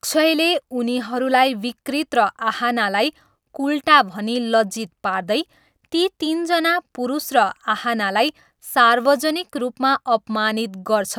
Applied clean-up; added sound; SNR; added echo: none; none; none; none.